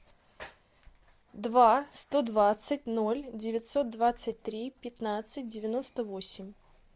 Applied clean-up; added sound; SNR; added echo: none; none; none; none.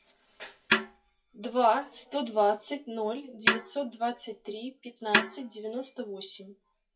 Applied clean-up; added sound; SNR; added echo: classical method WPE with log-MMSE.